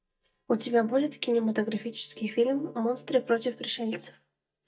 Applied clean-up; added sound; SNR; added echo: neural mask model DeepFilterNet 3.